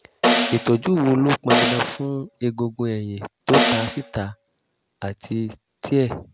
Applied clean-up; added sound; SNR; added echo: none; Snare drum; 0 dB; none.